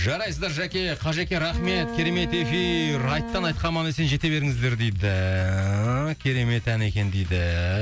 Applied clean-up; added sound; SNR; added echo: none; Bowed string instrument; 9 dB; none.